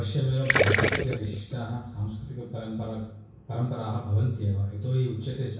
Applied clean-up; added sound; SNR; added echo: none; Gurgling; -1 dB; reverberation time 0.6 s.